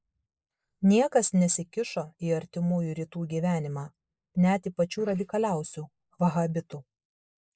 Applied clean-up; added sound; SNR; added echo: neural mask model Resemble Enhance denoiser.